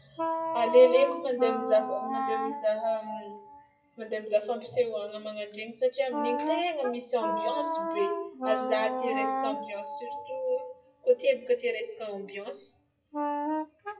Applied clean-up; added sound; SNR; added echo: classical method WPE with log-MMSE.